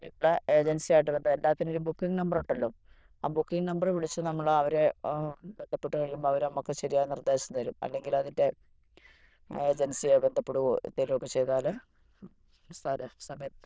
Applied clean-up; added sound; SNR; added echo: neural diffusion model UNIVERSE++.